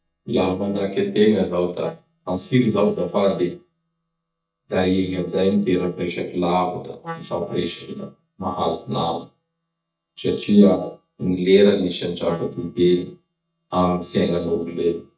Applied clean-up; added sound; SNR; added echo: neural mask model DeepFilterNet 3.